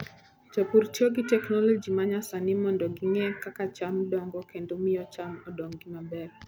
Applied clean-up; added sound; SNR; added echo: none; none; none; none.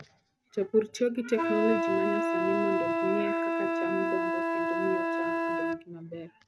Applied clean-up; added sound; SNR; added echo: neural mask model RNNoise.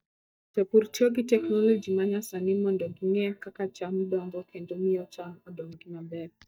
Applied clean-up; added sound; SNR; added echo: neural mask model DeepFilterNet 3.